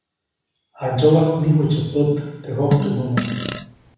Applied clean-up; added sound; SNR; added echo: none; Fart; 5 dB; reverberation time 1.1 s.